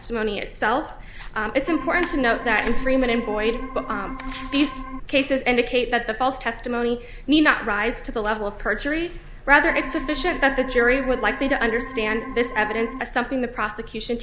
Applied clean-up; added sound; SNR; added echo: none; Organ; 11 dB; none.